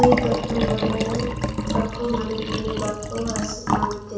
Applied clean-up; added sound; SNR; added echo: none; Liquid; -1 dB; reverberation time 0.7 s.